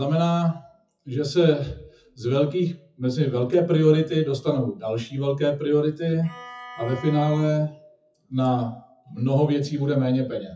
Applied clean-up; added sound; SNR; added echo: classical method WPE with log-MMSE.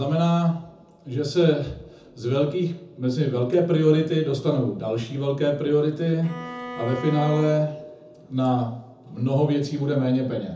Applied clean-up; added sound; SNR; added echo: none; Bowed string instrument; 12 dB; reverberation time 0.5 s.